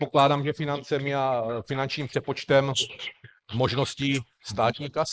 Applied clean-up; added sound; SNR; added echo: neural mask model Resemble Enhance denoiser.